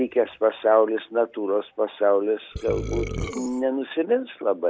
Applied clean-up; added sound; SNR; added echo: none; Burping, eructation; 7 dB; none.